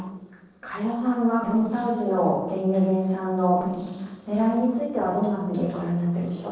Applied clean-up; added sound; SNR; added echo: neural separator model SepFormer DNS4.